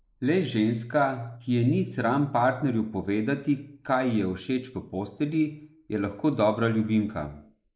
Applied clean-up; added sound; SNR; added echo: neural mask model Resemble Enhance denoiser.